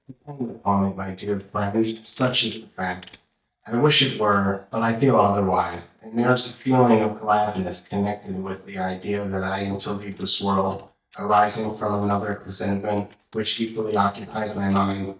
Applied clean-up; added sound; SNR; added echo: neural mask model DeepFilterNet 3.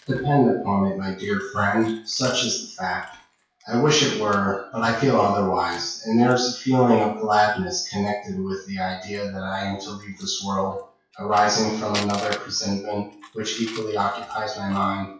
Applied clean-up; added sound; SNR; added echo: classical method WPE with log-MMSE.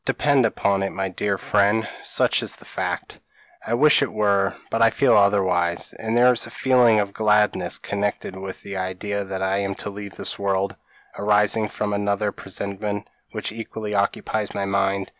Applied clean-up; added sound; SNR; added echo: none; none; none; none.